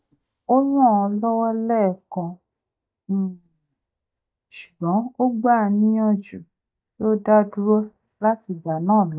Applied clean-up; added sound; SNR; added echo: neural mask model DeepFilterNet 3.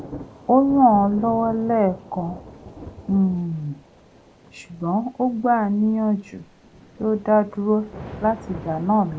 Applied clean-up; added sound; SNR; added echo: none; Thunder / Rain; 18 dB; none.